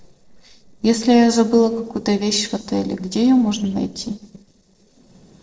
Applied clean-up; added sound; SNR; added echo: neural separator model SepFormer DNS4.